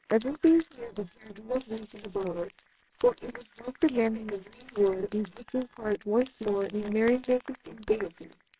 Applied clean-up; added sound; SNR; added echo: neural separator model SepFormer WHAMR!.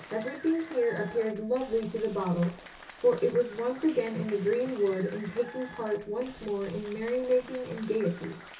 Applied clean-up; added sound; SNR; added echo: none; Applause; 18 dB; reverberation time 0.3 s.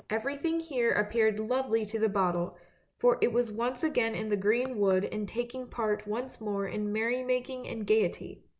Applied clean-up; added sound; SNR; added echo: none; none; none; none.